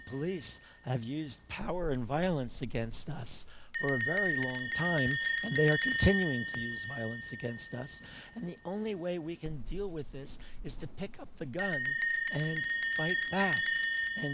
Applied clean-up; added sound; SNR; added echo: none; Bell; -4 dB; none.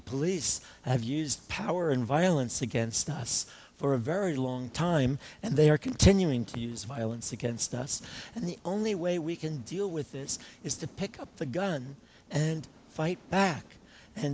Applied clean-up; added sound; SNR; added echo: none; none; none; none.